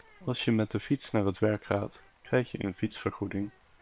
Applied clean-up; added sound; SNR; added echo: neural separator model SepFormer WHAM!.